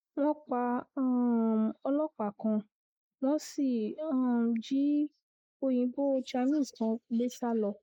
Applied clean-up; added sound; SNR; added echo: neural mask model Resemble Enhance denoiser.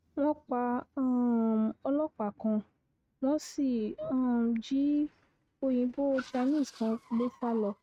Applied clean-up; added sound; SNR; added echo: neural mask model RNNoise.